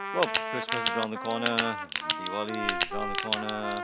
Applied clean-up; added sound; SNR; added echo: none; Trumpet + Crack; -5 dB; none.